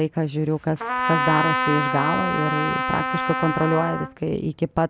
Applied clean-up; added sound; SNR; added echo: none; Trumpet; 1 dB; none.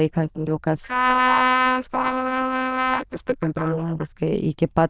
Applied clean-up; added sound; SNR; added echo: neural diffusion model UNIVERSE++.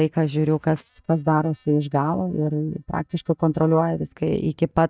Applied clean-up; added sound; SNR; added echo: neural mask model DeepFilterNet 3.